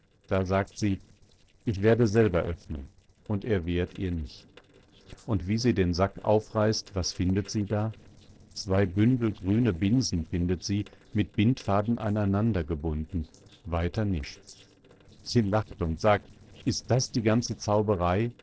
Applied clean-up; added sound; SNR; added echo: neural separator model SepFormer DNS4.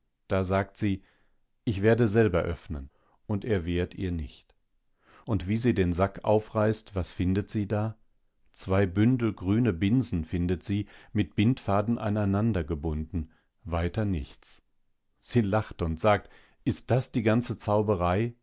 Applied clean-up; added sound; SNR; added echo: none; none; none; none.